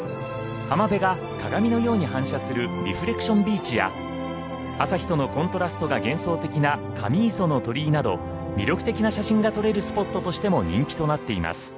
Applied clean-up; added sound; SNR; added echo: none; none; none; none.